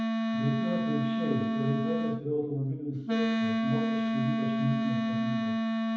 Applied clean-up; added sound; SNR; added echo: none; Wind instrument, woodwind instrument; -4 dB; reverberation time 0.8 s.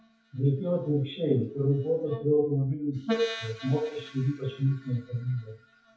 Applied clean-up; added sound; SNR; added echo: classical method WPE with log-MMSE.